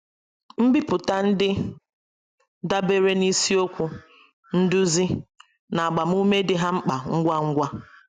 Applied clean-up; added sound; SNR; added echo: none; none; none; none.